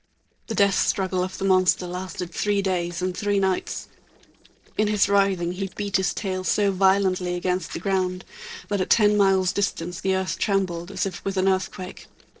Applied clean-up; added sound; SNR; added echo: neural separator model SepFormer DNS4.